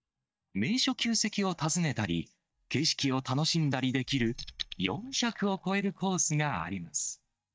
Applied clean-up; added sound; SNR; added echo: neural mask model DeepFilterNet 3.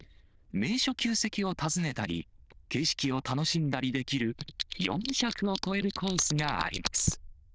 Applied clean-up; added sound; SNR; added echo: neural diffusion model UNIVERSE++.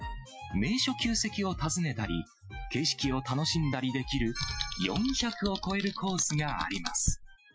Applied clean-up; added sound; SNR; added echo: classical method Wiener filter.